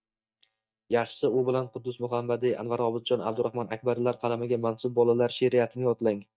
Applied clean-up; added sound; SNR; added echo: neural mask model DeepFilterNet 3.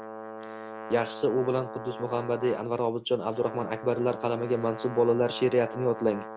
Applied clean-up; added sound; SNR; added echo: none; Brass instrument; 12 dB; none.